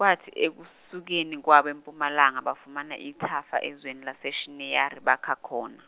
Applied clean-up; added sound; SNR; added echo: none; none; none; none.